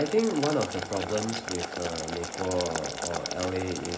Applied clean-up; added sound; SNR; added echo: none; Boiling; 5 dB; none.